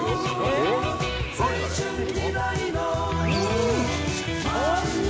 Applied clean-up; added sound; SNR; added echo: none; none; none; none.